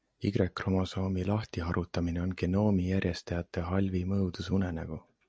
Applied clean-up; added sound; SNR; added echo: none; none; none; none.